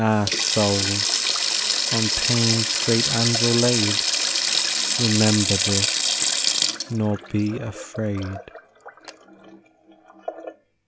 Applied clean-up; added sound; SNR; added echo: none; Sink (filling or washing); -2 dB; none.